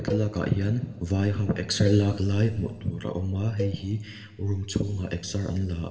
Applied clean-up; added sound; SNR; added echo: none; Cowbell; 15 dB; reverberation time 1.7 s.